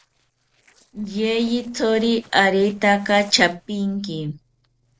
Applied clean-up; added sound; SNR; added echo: neural separator model SepFormer DNS4.